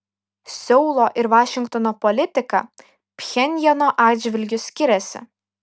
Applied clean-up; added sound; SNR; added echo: none; none; none; none.